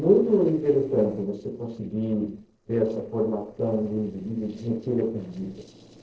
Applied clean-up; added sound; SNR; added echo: neural separator model SepFormer DNS4.